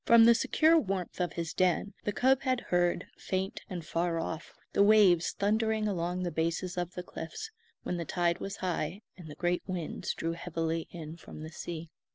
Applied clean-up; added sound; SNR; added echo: none; none; none; none.